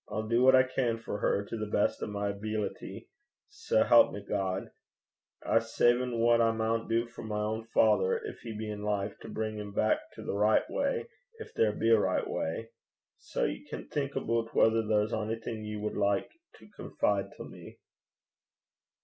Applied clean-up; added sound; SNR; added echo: none; none; none; none.